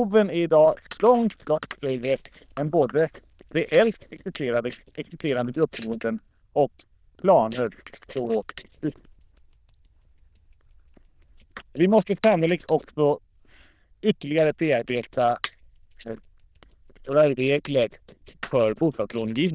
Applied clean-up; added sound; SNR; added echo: neural diffusion model UNIVERSE++.